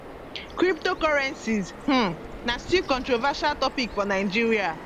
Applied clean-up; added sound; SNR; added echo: none; Bird vocalization, bird call, bird song; 14 dB; none.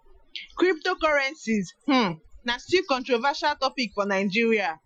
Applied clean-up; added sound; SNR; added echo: classical method Wiener filter.